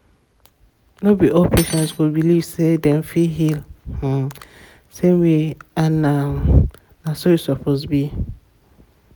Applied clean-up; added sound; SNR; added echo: none; Cutlery, silverware; 14 dB; none.